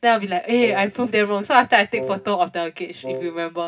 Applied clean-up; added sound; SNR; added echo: none; Wind instrument, woodwind instrument; 12 dB; reverberation time 0.4 s.